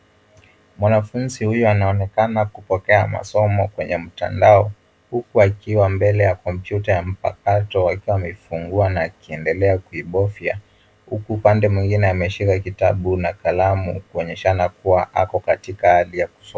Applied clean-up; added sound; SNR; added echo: none; none; none; none.